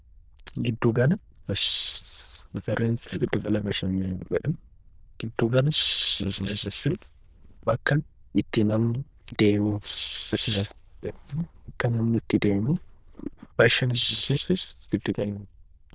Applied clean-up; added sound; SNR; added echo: neural diffusion model UNIVERSE++.